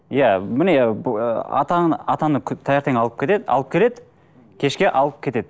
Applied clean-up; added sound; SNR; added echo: none; none; none; none.